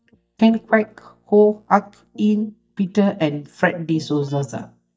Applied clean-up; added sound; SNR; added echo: neural mask model DeepFilterNet 3.